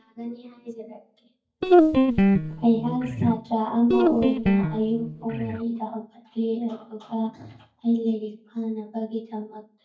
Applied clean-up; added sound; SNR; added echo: neural mask model DeepFilterNet 3.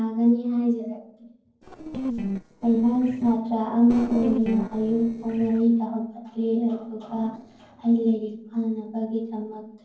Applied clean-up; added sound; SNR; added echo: neural separator model SepFormer DNS4.